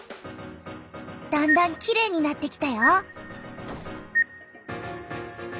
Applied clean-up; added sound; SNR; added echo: none; Bus; 18 dB; none.